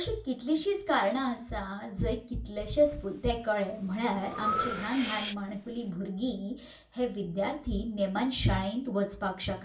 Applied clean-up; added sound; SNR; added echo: none; Breathing; 11 dB; reverberation time 0.3 s.